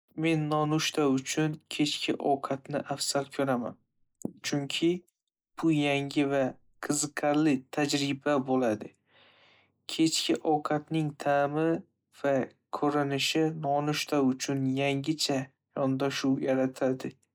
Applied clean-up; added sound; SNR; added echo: neural mask model Resemble Enhance denoiser.